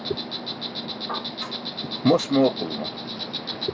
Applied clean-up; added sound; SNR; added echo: none; Insect; 5 dB; none.